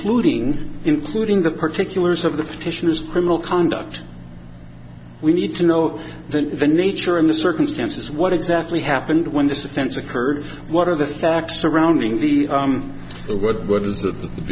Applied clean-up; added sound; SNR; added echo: none; none; none; none.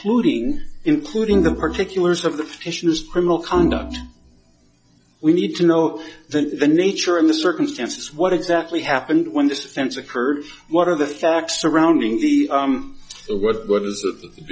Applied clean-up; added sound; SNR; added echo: classical method log-MMSE.